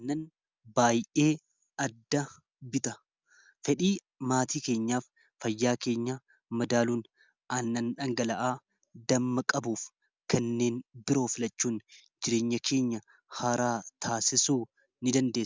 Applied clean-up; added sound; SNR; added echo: none; none; none; none.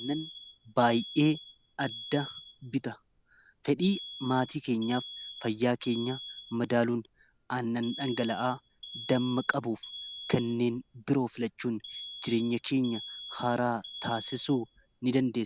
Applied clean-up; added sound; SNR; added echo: none; Alarm; 15 dB; none.